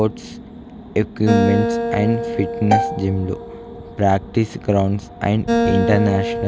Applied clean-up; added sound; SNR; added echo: none; Acoustic guitar + Bowed string instrument; 3 dB; none.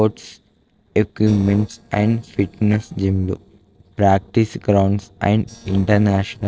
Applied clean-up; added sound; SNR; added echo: neural separator model SepFormer DNS4.